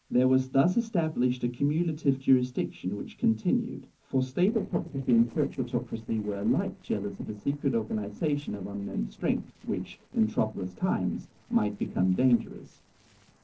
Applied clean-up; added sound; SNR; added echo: neural separator model SepFormer DNS4.